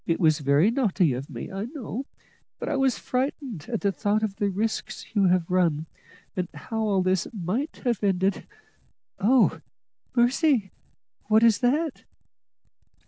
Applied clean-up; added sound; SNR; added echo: none; none; none; none.